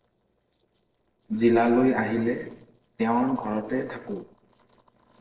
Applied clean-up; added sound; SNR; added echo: neural separator model SepFormer DNS4.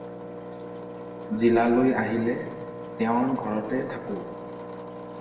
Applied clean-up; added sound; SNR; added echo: none; Engine; 10 dB; reverberation time 1.3 s.